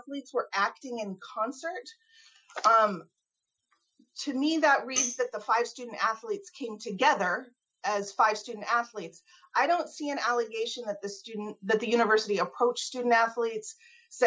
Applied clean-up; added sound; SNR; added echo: classical method Wiener filter.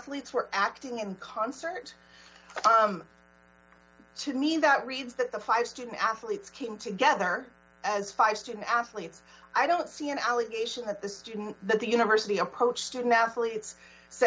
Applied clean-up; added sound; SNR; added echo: none; none; none; none.